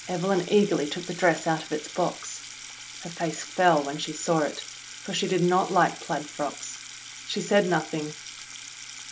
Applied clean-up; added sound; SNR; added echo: none; Sink (filling or washing) / Water tap, faucet; 14 dB; none.